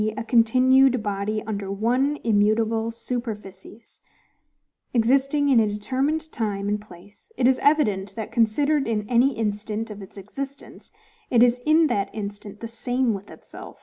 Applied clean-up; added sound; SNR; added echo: neural mask model Resemble Enhance denoiser.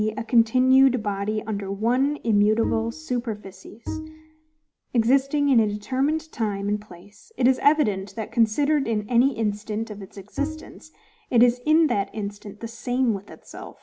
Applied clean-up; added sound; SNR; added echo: none; Bowed string instrument; 10 dB; none.